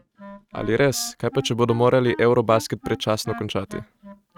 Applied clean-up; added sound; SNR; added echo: neural mask model RNNoise.